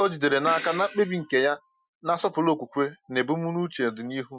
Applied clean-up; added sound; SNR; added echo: classical method Wiener filter.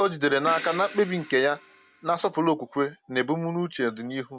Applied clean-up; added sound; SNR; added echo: none; Crash cymbal; 15 dB; none.